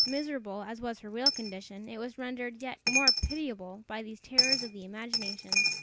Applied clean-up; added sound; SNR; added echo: none; Coin (dropping); -4 dB; none.